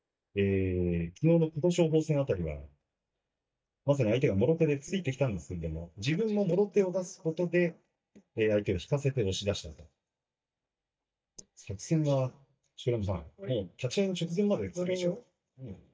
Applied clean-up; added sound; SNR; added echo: neural mask model DeepFilterNet 3.